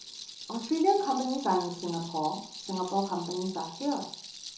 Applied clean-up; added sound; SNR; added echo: none; Rattle; 13 dB; reverberation time 0.6 s.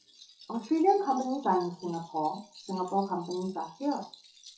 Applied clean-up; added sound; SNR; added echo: classical method WPE with log-MMSE.